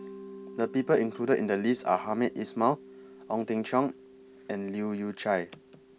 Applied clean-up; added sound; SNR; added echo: none; Mallet percussion; 18 dB; none.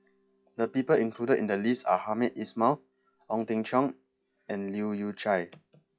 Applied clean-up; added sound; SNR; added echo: classical method log-MMSE.